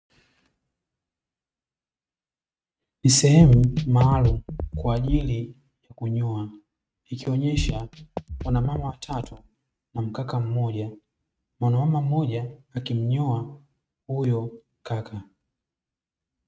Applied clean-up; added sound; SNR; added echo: neural mask model RNNoise.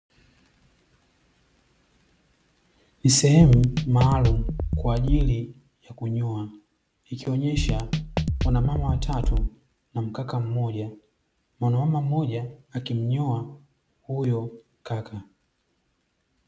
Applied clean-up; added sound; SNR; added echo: none; Drum kit; -1 dB; none.